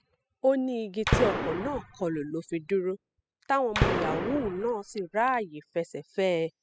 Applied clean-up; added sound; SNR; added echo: classical method spectral subtraction.